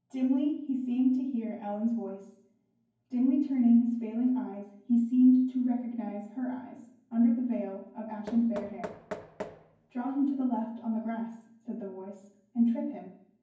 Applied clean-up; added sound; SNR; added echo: none; Knock; 16 dB; reverberation time 0.9 s.